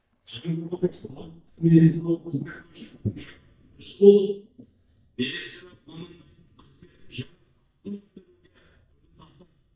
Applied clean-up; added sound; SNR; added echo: neural mask model DeepFilterNet 3.